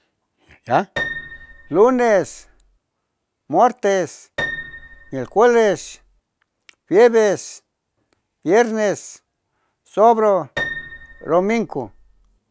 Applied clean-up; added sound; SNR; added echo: none; Piano; 12 dB; none.